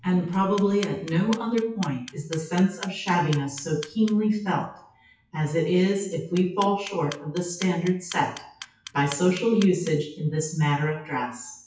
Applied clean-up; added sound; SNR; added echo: classical method WPE with log-MMSE.